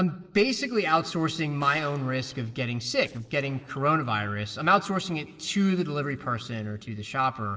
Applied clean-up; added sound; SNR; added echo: neural separator model SepFormer DNS4.